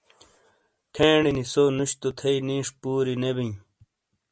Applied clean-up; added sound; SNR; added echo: none; none; none; none.